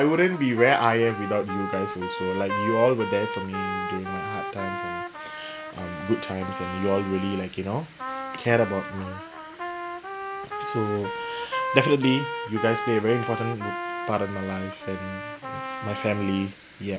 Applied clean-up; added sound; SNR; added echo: none; Trumpet; 6 dB; none.